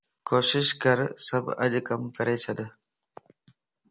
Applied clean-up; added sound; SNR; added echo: none; none; none; none.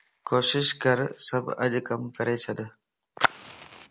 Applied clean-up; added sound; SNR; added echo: none; Fire; 9 dB; none.